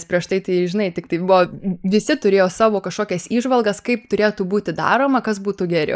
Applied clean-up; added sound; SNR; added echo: neural mask model Resemble Enhance denoiser.